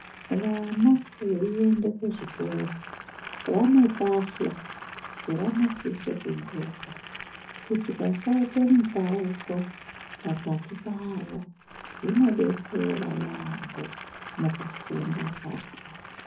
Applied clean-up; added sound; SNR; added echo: none; Boiling; 15 dB; reverberation time 0.4 s.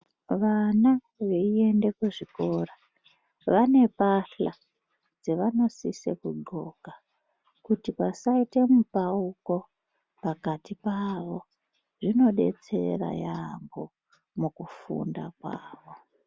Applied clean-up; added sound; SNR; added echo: none; none; none; none.